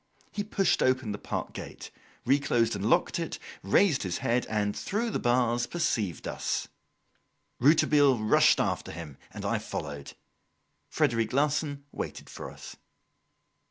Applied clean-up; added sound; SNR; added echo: none; none; none; none.